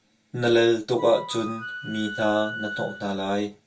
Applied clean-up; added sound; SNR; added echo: none; Wind instrument, woodwind instrument; 11 dB; reverberation time 0.2 s.